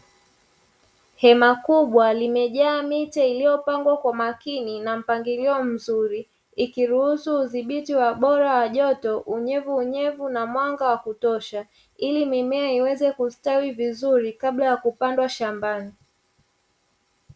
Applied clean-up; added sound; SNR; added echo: none; none; none; none.